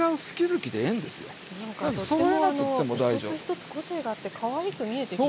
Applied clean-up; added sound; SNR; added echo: none; Wind; 17 dB; none.